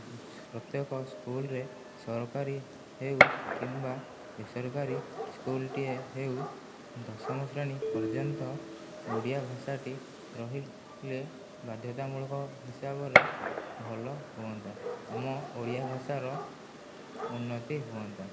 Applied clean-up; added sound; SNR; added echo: none; Telephone + Gunshot, gunfire; -2 dB; none.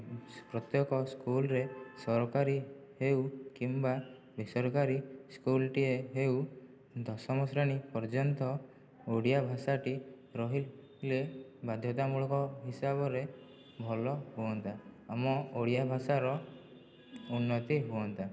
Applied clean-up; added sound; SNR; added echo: none; none; none; none.